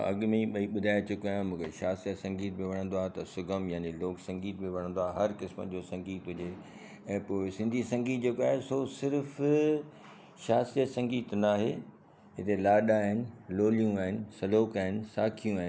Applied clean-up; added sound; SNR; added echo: none; none; none; none.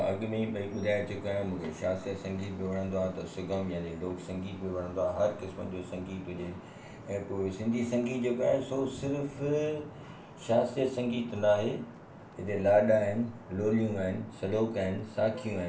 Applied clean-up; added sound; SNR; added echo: none; Traffic noise, roadway noise / Vehicle horn, car horn, honking; 17 dB; reverberation time 0.3 s.